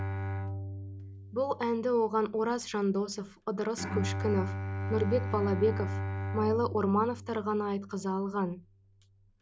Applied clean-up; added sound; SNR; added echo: none; Bowed string instrument; 5 dB; none.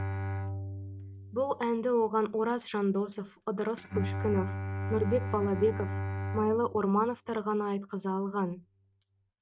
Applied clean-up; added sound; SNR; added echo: neural mask model RNNoise.